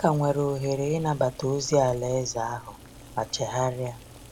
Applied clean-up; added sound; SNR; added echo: none; Boiling; 19 dB; none.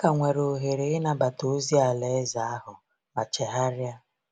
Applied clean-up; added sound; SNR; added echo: none; none; none; none.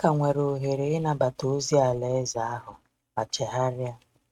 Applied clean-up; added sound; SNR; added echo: neural mask model RNNoise.